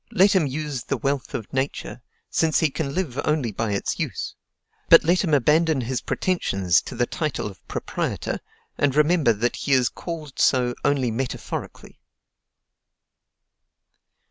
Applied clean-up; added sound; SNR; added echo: none; none; none; none.